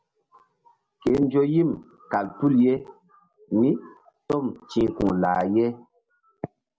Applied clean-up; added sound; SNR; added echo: none; none; none; none.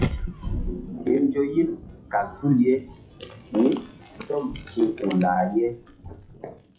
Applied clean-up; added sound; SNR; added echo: classical method WPE with log-MMSE.